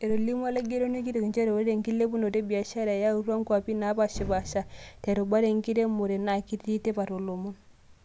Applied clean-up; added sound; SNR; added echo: none; none; none; none.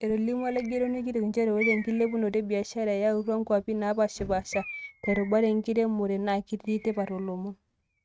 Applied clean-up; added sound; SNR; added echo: neural mask model RNNoise.